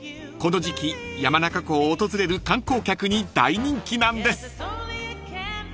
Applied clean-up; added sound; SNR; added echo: none; none; none; none.